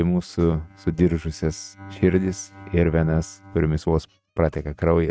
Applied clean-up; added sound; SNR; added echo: neural mask model RNNoise.